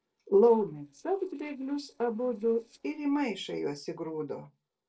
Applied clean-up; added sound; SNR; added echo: neural separator model SepFormer DNS4.